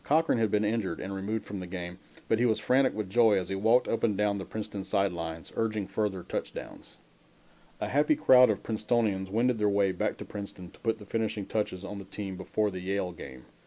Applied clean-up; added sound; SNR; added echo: none; none; none; none.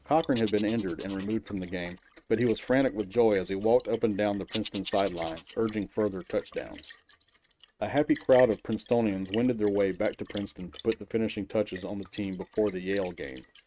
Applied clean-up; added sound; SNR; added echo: neural mask model RNNoise.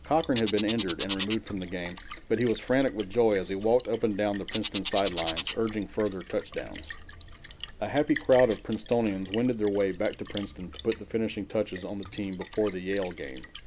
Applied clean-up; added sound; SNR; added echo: none; Splash, splatter + Bird; 11 dB; none.